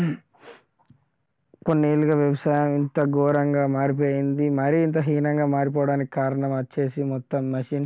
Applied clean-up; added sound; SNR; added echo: none; none; none; none.